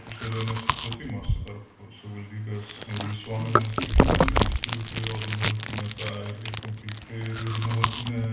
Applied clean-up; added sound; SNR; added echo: none; Chewing, mastication; -4 dB; reverberation time 0.7 s.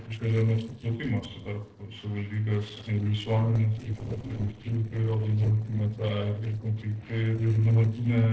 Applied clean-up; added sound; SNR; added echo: neural separator model SepFormer DNS4.